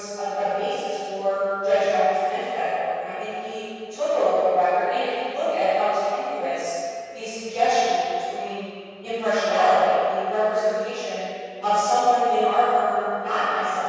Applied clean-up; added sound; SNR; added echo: none; none; none; reverberation time 2.2 s.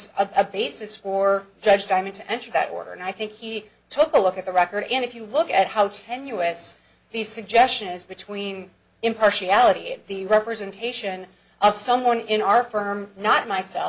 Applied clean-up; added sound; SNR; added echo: none; none; none; none.